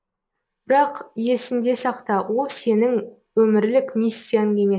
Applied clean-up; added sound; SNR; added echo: neural mask model Resemble Enhance denoiser.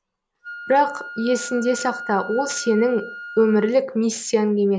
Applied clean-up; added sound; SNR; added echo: none; Wind instrument, woodwind instrument; 15 dB; none.